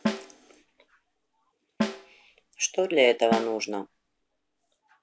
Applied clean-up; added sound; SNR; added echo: none; Snare drum; 6 dB; none.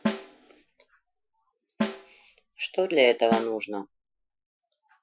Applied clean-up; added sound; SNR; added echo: classical method Wiener filter.